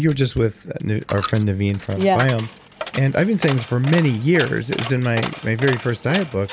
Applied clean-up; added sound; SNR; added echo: none; Coin (dropping); 13 dB; none.